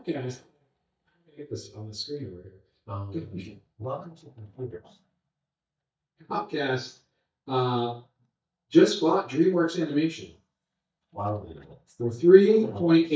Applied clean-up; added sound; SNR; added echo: neural mask model DeepFilterNet 3.